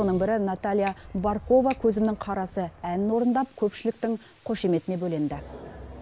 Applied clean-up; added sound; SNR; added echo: none; Finger snapping; 18 dB; none.